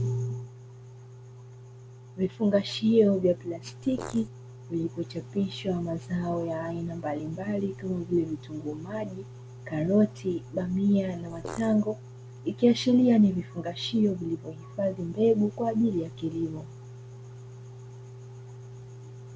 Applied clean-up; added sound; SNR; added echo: none; Fart; 12 dB; none.